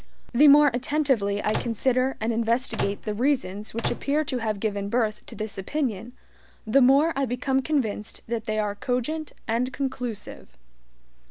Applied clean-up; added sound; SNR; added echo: none; Microwave oven; 8 dB; none.